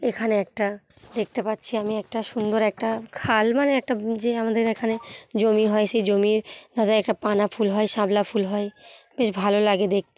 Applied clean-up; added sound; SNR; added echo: none; none; none; none.